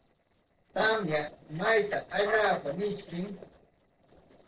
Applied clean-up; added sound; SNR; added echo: neural separator model SepFormer DNS4.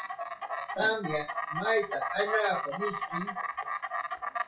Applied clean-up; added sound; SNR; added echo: classical method WPE with log-MMSE.